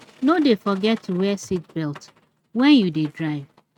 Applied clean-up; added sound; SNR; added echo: neural mask model RNNoise.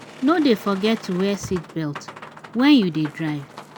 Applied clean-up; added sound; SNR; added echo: none; Boat, Water vehicle; 18 dB; none.